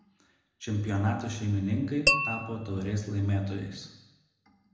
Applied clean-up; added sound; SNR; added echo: none; Tap / Glass; -1 dB; reverberation time 0.9 s.